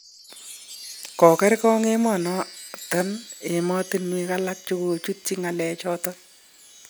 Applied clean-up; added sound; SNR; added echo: none; Chime; 19 dB; none.